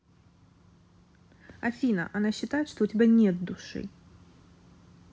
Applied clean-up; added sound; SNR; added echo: none; none; none; none.